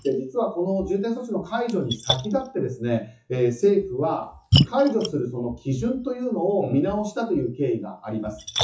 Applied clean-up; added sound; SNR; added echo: classical method WPE with log-MMSE.